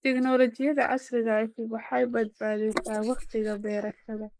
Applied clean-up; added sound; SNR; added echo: neural mask model Resemble Enhance denoiser.